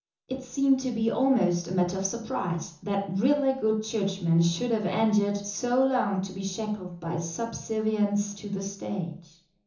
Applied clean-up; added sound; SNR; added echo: none; none; none; reverberation time 0.7 s.